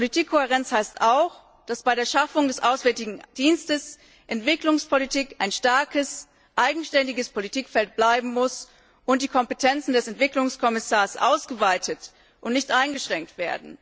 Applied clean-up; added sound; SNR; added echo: none; none; none; none.